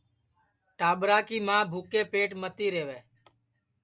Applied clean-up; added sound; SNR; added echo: none; none; none; none.